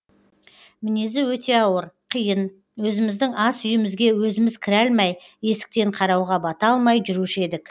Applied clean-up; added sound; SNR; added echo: none; none; none; none.